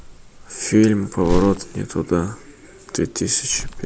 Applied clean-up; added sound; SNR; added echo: none; Crumpling, crinkling; 9 dB; none.